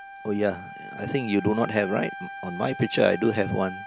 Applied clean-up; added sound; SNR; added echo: none; Wind instrument, woodwind instrument; 12 dB; none.